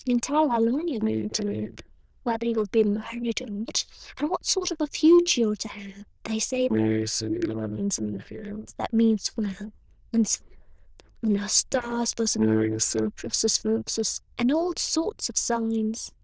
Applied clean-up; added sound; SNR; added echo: neural diffusion model UNIVERSE++.